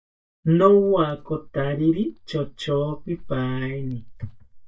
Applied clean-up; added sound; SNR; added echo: neural mask model DeepFilterNet 3.